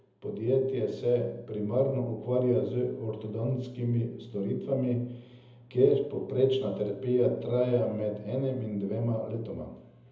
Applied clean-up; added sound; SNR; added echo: none; none; none; reverberation time 0.7 s.